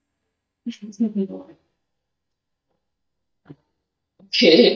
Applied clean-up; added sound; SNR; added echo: neural mask model DeepFilterNet 3.